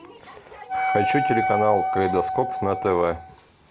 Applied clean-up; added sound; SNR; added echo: none; Wind instrument, woodwind instrument; 1 dB; none.